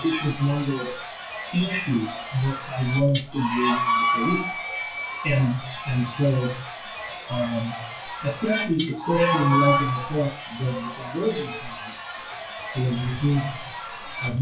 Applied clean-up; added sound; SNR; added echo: classical method WPE with log-MMSE.